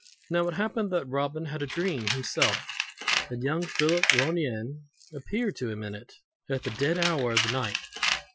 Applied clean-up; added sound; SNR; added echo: classical method Wiener filter.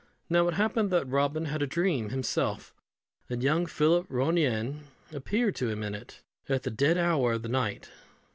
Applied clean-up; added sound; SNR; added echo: none; none; none; none.